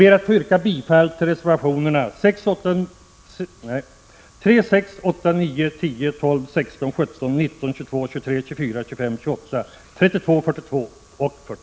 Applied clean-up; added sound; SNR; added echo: none; none; none; none.